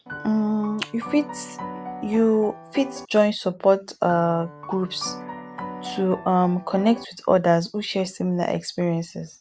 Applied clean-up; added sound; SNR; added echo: none; Piano; 13 dB; none.